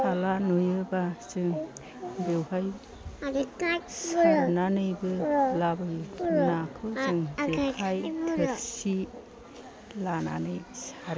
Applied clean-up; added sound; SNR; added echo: none; none; none; none.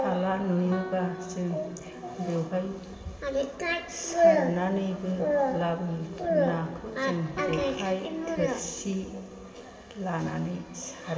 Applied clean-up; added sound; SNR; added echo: none; Guitar; 15 dB; reverberation time 2.5 s.